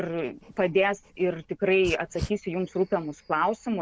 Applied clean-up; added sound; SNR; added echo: none; Dog; 16 dB; none.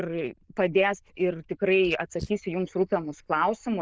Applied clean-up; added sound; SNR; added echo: neural diffusion model UNIVERSE++.